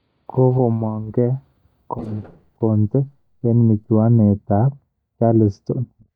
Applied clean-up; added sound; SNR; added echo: neural mask model DeepFilterNet 3.